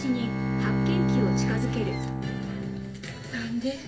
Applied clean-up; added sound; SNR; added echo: none; Bowed string instrument; -5 dB; reverberation time 0.3 s.